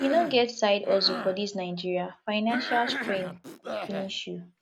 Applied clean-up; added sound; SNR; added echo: none; Cough; 9 dB; none.